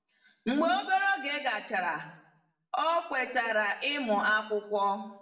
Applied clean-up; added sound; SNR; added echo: none; none; none; reverberation time 0.7 s.